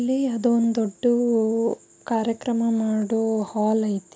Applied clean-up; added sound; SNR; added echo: none; none; none; none.